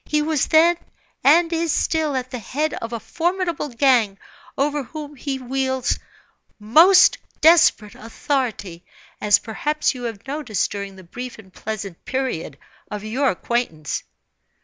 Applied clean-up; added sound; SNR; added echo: none; none; none; none.